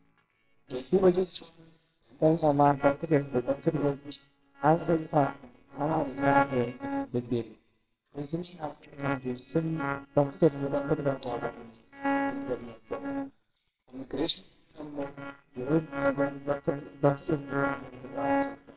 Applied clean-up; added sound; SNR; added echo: neural separator model SepFormer WHAMR!.